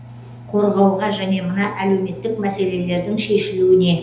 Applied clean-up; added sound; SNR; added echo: none; Engine; 18 dB; reverberation time 0.8 s.